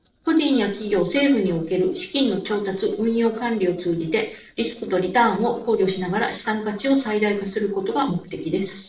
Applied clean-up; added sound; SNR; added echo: neural separator model SepFormer DNS4.